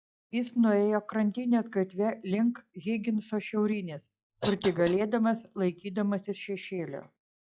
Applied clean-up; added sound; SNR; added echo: classical method log-MMSE.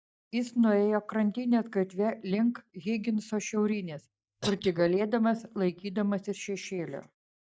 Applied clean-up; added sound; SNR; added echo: neural mask model DeepFilterNet 3.